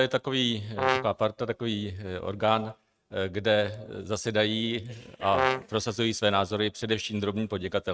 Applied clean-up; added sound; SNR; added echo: neural mask model RNNoise.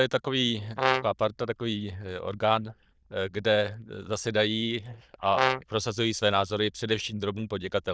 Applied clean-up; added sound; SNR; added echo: neural diffusion model UNIVERSE++.